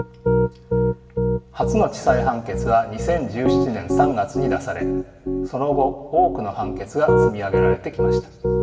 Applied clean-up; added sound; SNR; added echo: none; Piano; -1 dB; reverberation time 1.7 s.